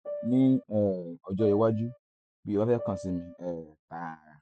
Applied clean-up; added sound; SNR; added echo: classical method Wiener filter.